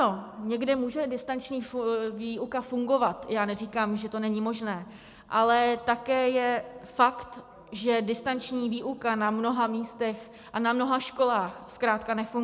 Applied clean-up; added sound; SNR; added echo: none; none; none; none.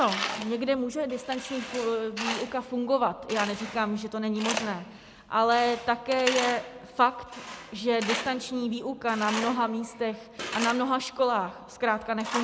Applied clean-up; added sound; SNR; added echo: none; Tools; 9 dB; none.